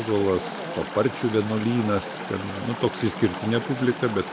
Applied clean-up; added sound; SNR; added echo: none; Chatter / Stream; 9 dB; none.